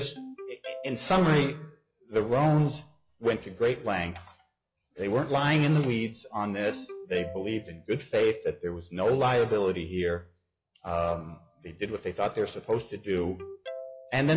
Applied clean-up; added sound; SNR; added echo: classical method log-MMSE.